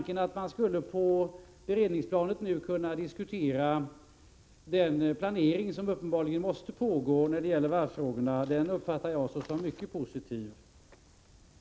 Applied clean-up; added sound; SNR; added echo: none; none; none; none.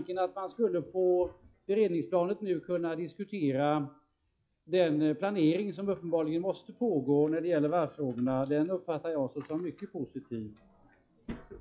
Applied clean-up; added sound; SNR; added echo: classical method log-MMSE.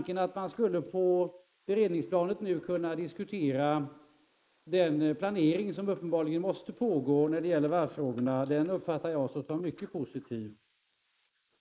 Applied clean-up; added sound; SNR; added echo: neural mask model Resemble Enhance denoiser.